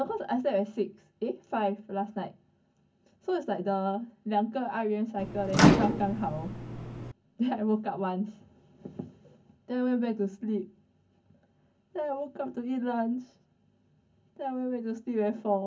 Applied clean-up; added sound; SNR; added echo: none; Microwave oven; -3 dB; reverberation time 0.3 s.